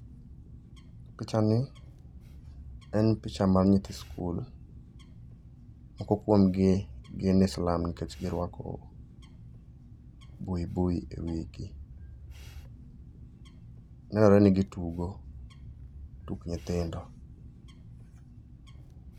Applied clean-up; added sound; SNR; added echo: none; Bird; 16 dB; none.